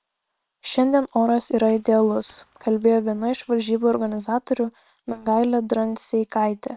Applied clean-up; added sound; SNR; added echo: neural separator model SepFormer WHAM!.